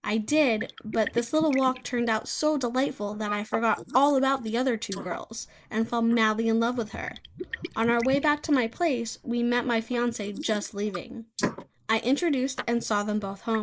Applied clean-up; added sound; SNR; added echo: neural mask model Resemble Enhance denoiser.